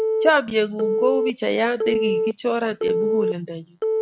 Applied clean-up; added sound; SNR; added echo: none; Telephone; 0 dB; none.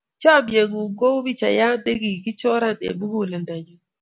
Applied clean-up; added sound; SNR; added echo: none; none; none; none.